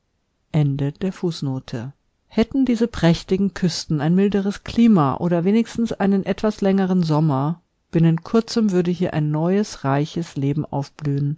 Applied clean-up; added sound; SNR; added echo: none; none; none; none.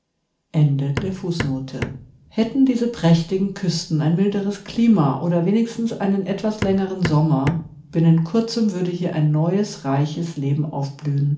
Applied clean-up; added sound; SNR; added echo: none; Hammer; 10 dB; reverberation time 0.4 s.